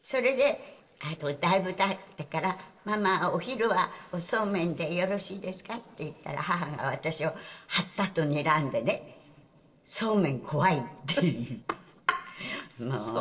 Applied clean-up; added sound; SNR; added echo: neural separator model SepFormer DNS4.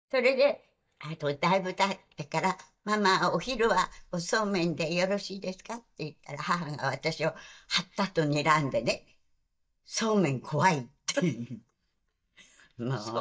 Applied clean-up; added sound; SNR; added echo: neural mask model DeepFilterNet 3.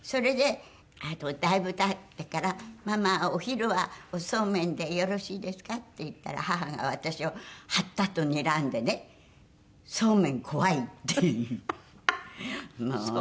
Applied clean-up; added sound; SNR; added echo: none; none; none; none.